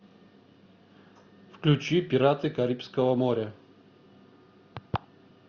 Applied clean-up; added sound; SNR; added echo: none; none; none; none.